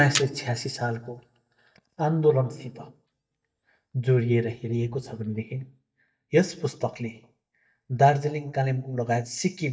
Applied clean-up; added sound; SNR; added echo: neural mask model DeepFilterNet 3.